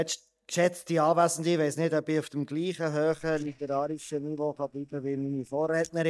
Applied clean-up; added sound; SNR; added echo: neural mask model DeepFilterNet 3.